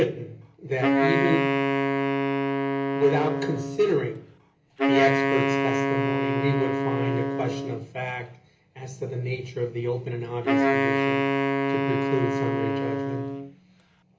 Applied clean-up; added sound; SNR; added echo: none; Wind instrument, woodwind instrument; -4 dB; reverberation time 0.3 s.